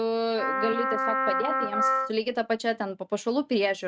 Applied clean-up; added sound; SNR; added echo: neural mask model RNNoise.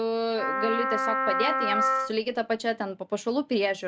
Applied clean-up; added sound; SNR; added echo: none; Wind instrument, woodwind instrument; -1 dB; none.